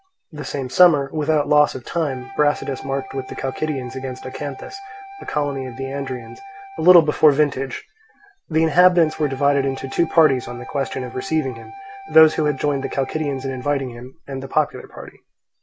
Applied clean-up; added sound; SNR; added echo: none; Wind instrument, woodwind instrument; 17 dB; none.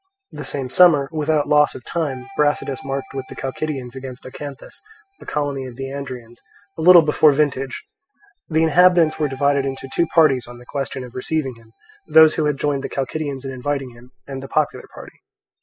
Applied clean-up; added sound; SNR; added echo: classical method spectral subtraction.